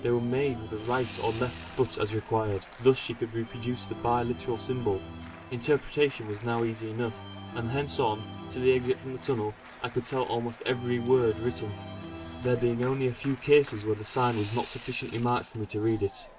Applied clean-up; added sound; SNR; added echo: none; Sawing + Organ; 14 dB; none.